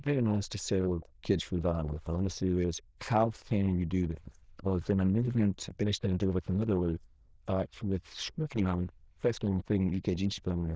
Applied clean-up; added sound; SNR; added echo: neural diffusion model UNIVERSE++.